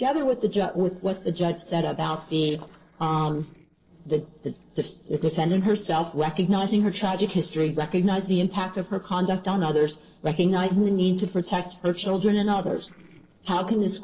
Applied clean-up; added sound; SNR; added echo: neural separator model SepFormer DNS4.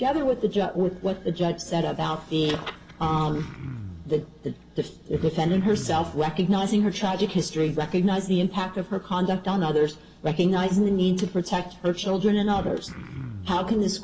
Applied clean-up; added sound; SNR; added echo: none; Cough; 13 dB; reverberation time 2.1 s.